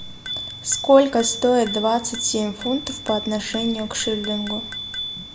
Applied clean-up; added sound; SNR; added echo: none; Bicycle bell; 10 dB; none.